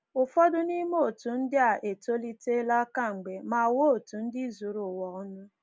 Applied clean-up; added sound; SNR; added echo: none; none; none; none.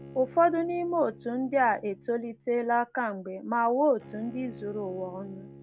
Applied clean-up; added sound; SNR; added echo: none; Bowed string instrument; 20 dB; none.